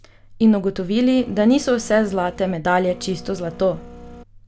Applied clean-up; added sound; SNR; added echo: none; Printer; 19 dB; none.